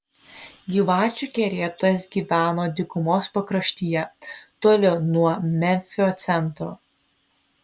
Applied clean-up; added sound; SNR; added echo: none; none; none; none.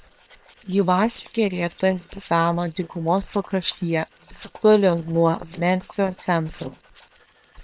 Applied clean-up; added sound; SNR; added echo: neural separator model SepFormer WHAM!.